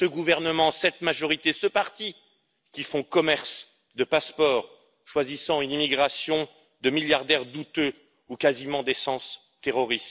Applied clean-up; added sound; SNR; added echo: none; none; none; none.